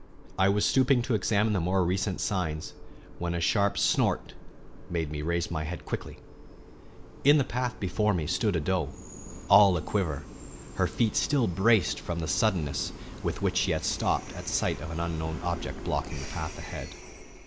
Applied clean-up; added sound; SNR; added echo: none; Train; 13 dB; none.